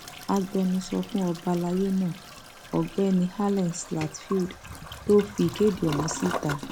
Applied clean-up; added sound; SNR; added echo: none; Toilet flush; 12 dB; none.